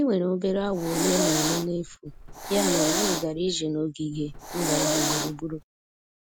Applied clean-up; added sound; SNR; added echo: none; Hiss; 1 dB; none.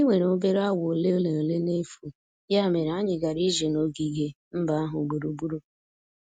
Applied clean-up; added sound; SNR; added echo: none; none; none; none.